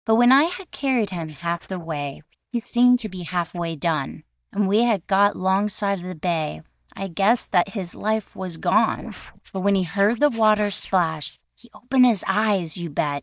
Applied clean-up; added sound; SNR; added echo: neural mask model DeepFilterNet 3.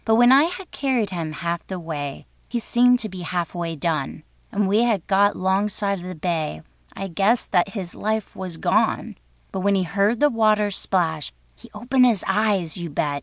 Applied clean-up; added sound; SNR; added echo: none; none; none; none.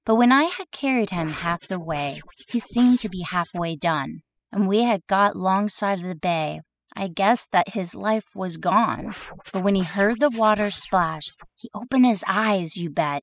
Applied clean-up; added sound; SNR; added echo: classical method spectral subtraction.